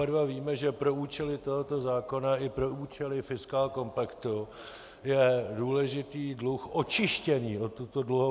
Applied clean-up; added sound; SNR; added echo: none; none; none; none.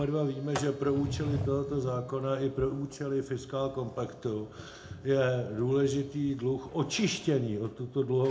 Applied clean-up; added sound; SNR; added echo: none; Sliding door; 12 dB; reverberation time 0.3 s.